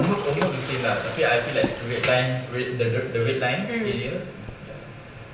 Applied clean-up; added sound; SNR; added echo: none; Toilet flush; 10 dB; reverberation time 0.9 s.